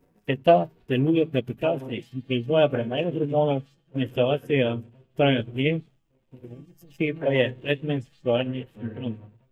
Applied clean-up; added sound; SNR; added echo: neural mask model DeepFilterNet 3.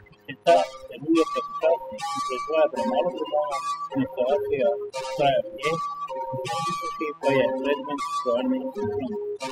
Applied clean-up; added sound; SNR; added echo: classical method spectral subtraction.